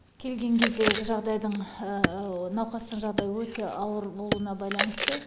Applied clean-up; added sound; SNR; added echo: none; Wood + Chewing, mastication; 3 dB; none.